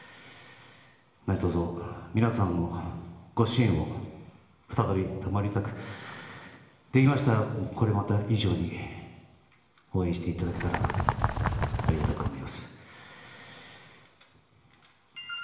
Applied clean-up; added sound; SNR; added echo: none; Bird; -1 dB; reverberation time 1.3 s.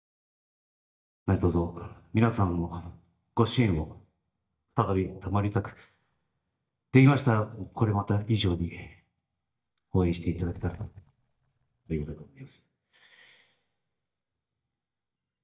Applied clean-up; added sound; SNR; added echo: neural mask model DeepFilterNet 3.